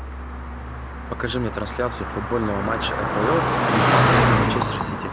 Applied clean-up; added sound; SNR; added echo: none; Car passing by; -5 dB; none.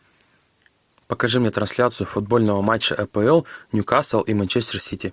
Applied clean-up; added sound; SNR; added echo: none; none; none; none.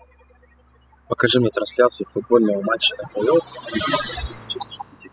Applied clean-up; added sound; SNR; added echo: classical method spectral subtraction.